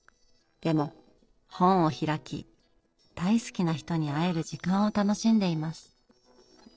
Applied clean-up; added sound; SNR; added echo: neural separator model SepFormer DNS4.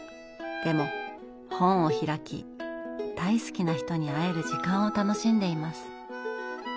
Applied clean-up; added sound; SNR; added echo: none; Wind instrument, woodwind instrument; 11 dB; none.